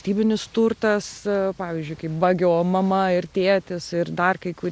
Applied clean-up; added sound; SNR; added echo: none; none; none; none.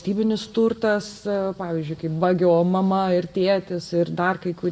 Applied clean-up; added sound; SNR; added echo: none; none; none; reverberation time 0.6 s.